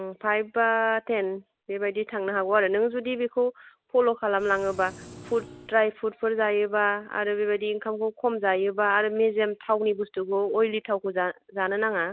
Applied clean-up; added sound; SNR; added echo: none; Engine; 19 dB; none.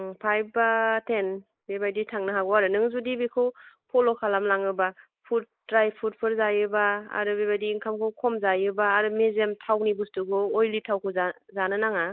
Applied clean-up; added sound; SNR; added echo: neural mask model Resemble Enhance denoiser.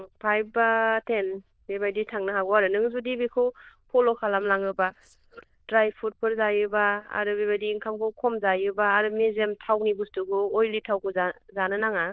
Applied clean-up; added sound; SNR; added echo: neural diffusion model UNIVERSE++.